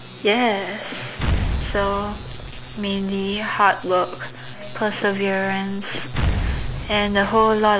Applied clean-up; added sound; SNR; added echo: none; Explosion; 6 dB; none.